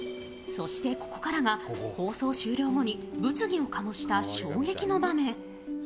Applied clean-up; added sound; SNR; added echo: none; none; none; none.